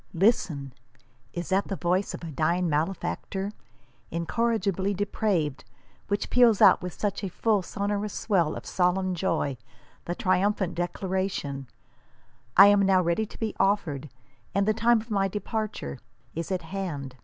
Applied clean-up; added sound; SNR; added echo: none; none; none; none.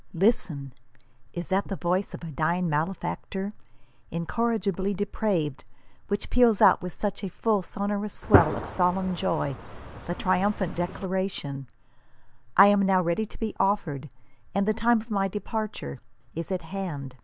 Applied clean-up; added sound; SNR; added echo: none; Gunshot, gunfire; 3 dB; none.